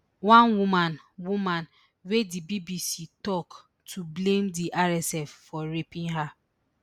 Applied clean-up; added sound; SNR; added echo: none; none; none; none.